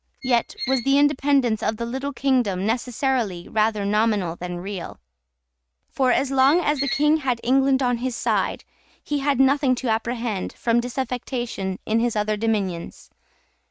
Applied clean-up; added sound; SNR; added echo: neural mask model RNNoise.